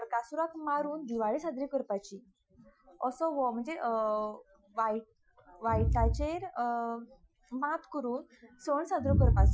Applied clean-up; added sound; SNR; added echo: classical method Wiener filter.